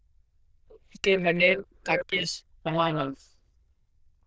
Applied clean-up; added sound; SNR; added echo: neural diffusion model UNIVERSE++.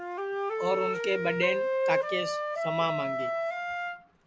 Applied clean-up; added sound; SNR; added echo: none; Wind instrument, woodwind instrument; -3 dB; none.